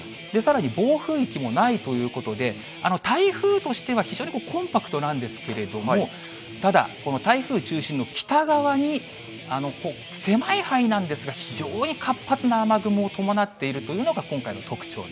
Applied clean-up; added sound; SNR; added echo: none; Guitar; 15 dB; none.